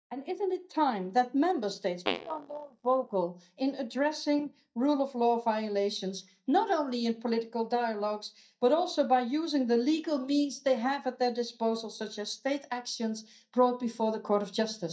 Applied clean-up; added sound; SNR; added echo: neural mask model DeepFilterNet 3.